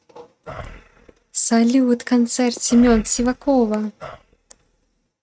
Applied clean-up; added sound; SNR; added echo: neural mask model RNNoise.